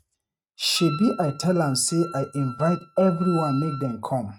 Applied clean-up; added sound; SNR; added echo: neural mask model RNNoise.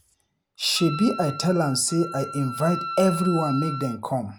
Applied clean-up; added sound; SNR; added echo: none; Wind instrument, woodwind instrument; 10 dB; none.